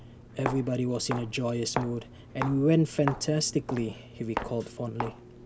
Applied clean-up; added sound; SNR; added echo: none; Walk, footsteps; 9 dB; none.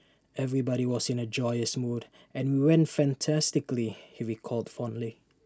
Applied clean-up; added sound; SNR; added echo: none; none; none; none.